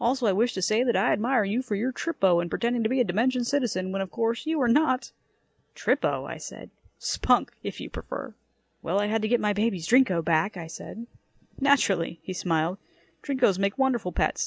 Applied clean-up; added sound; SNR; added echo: none; none; none; none.